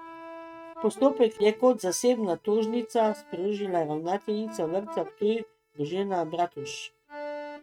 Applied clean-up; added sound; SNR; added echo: neural mask model RNNoise.